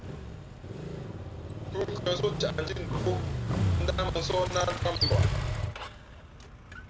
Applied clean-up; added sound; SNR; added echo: none; Motorcycle; -3 dB; none.